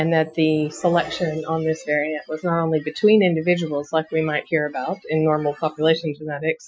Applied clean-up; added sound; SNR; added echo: classical method Wiener filter.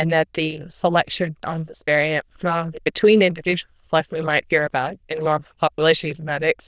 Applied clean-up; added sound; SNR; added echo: neural diffusion model UNIVERSE++.